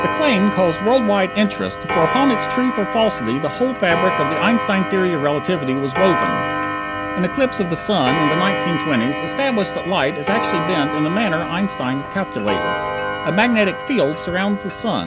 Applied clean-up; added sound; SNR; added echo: none; Clock; 4 dB; none.